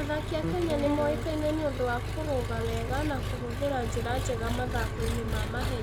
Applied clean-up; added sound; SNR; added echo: none; Guitar + Engine; 0 dB; none.